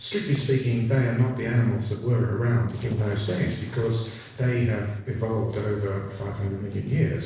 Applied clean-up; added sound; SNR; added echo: neural separator model SepFormer DNS4.